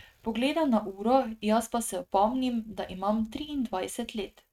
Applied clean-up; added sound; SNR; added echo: neural mask model RNNoise.